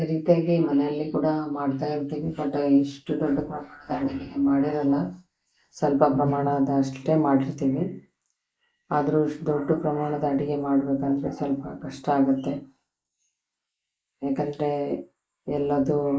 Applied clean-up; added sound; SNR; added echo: neural mask model Resemble Enhance denoiser.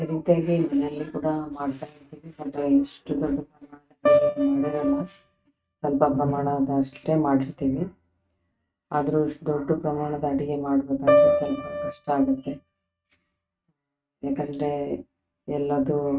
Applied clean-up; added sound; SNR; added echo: neural mask model RNNoise.